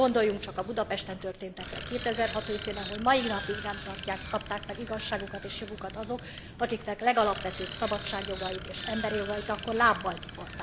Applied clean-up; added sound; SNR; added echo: none; Bicycle; 8 dB; none.